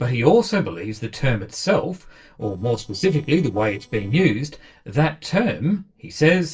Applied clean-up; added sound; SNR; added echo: neural separator model SepFormer DNS4.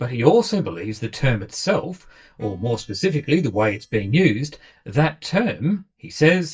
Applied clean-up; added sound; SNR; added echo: neural mask model DeepFilterNet 3.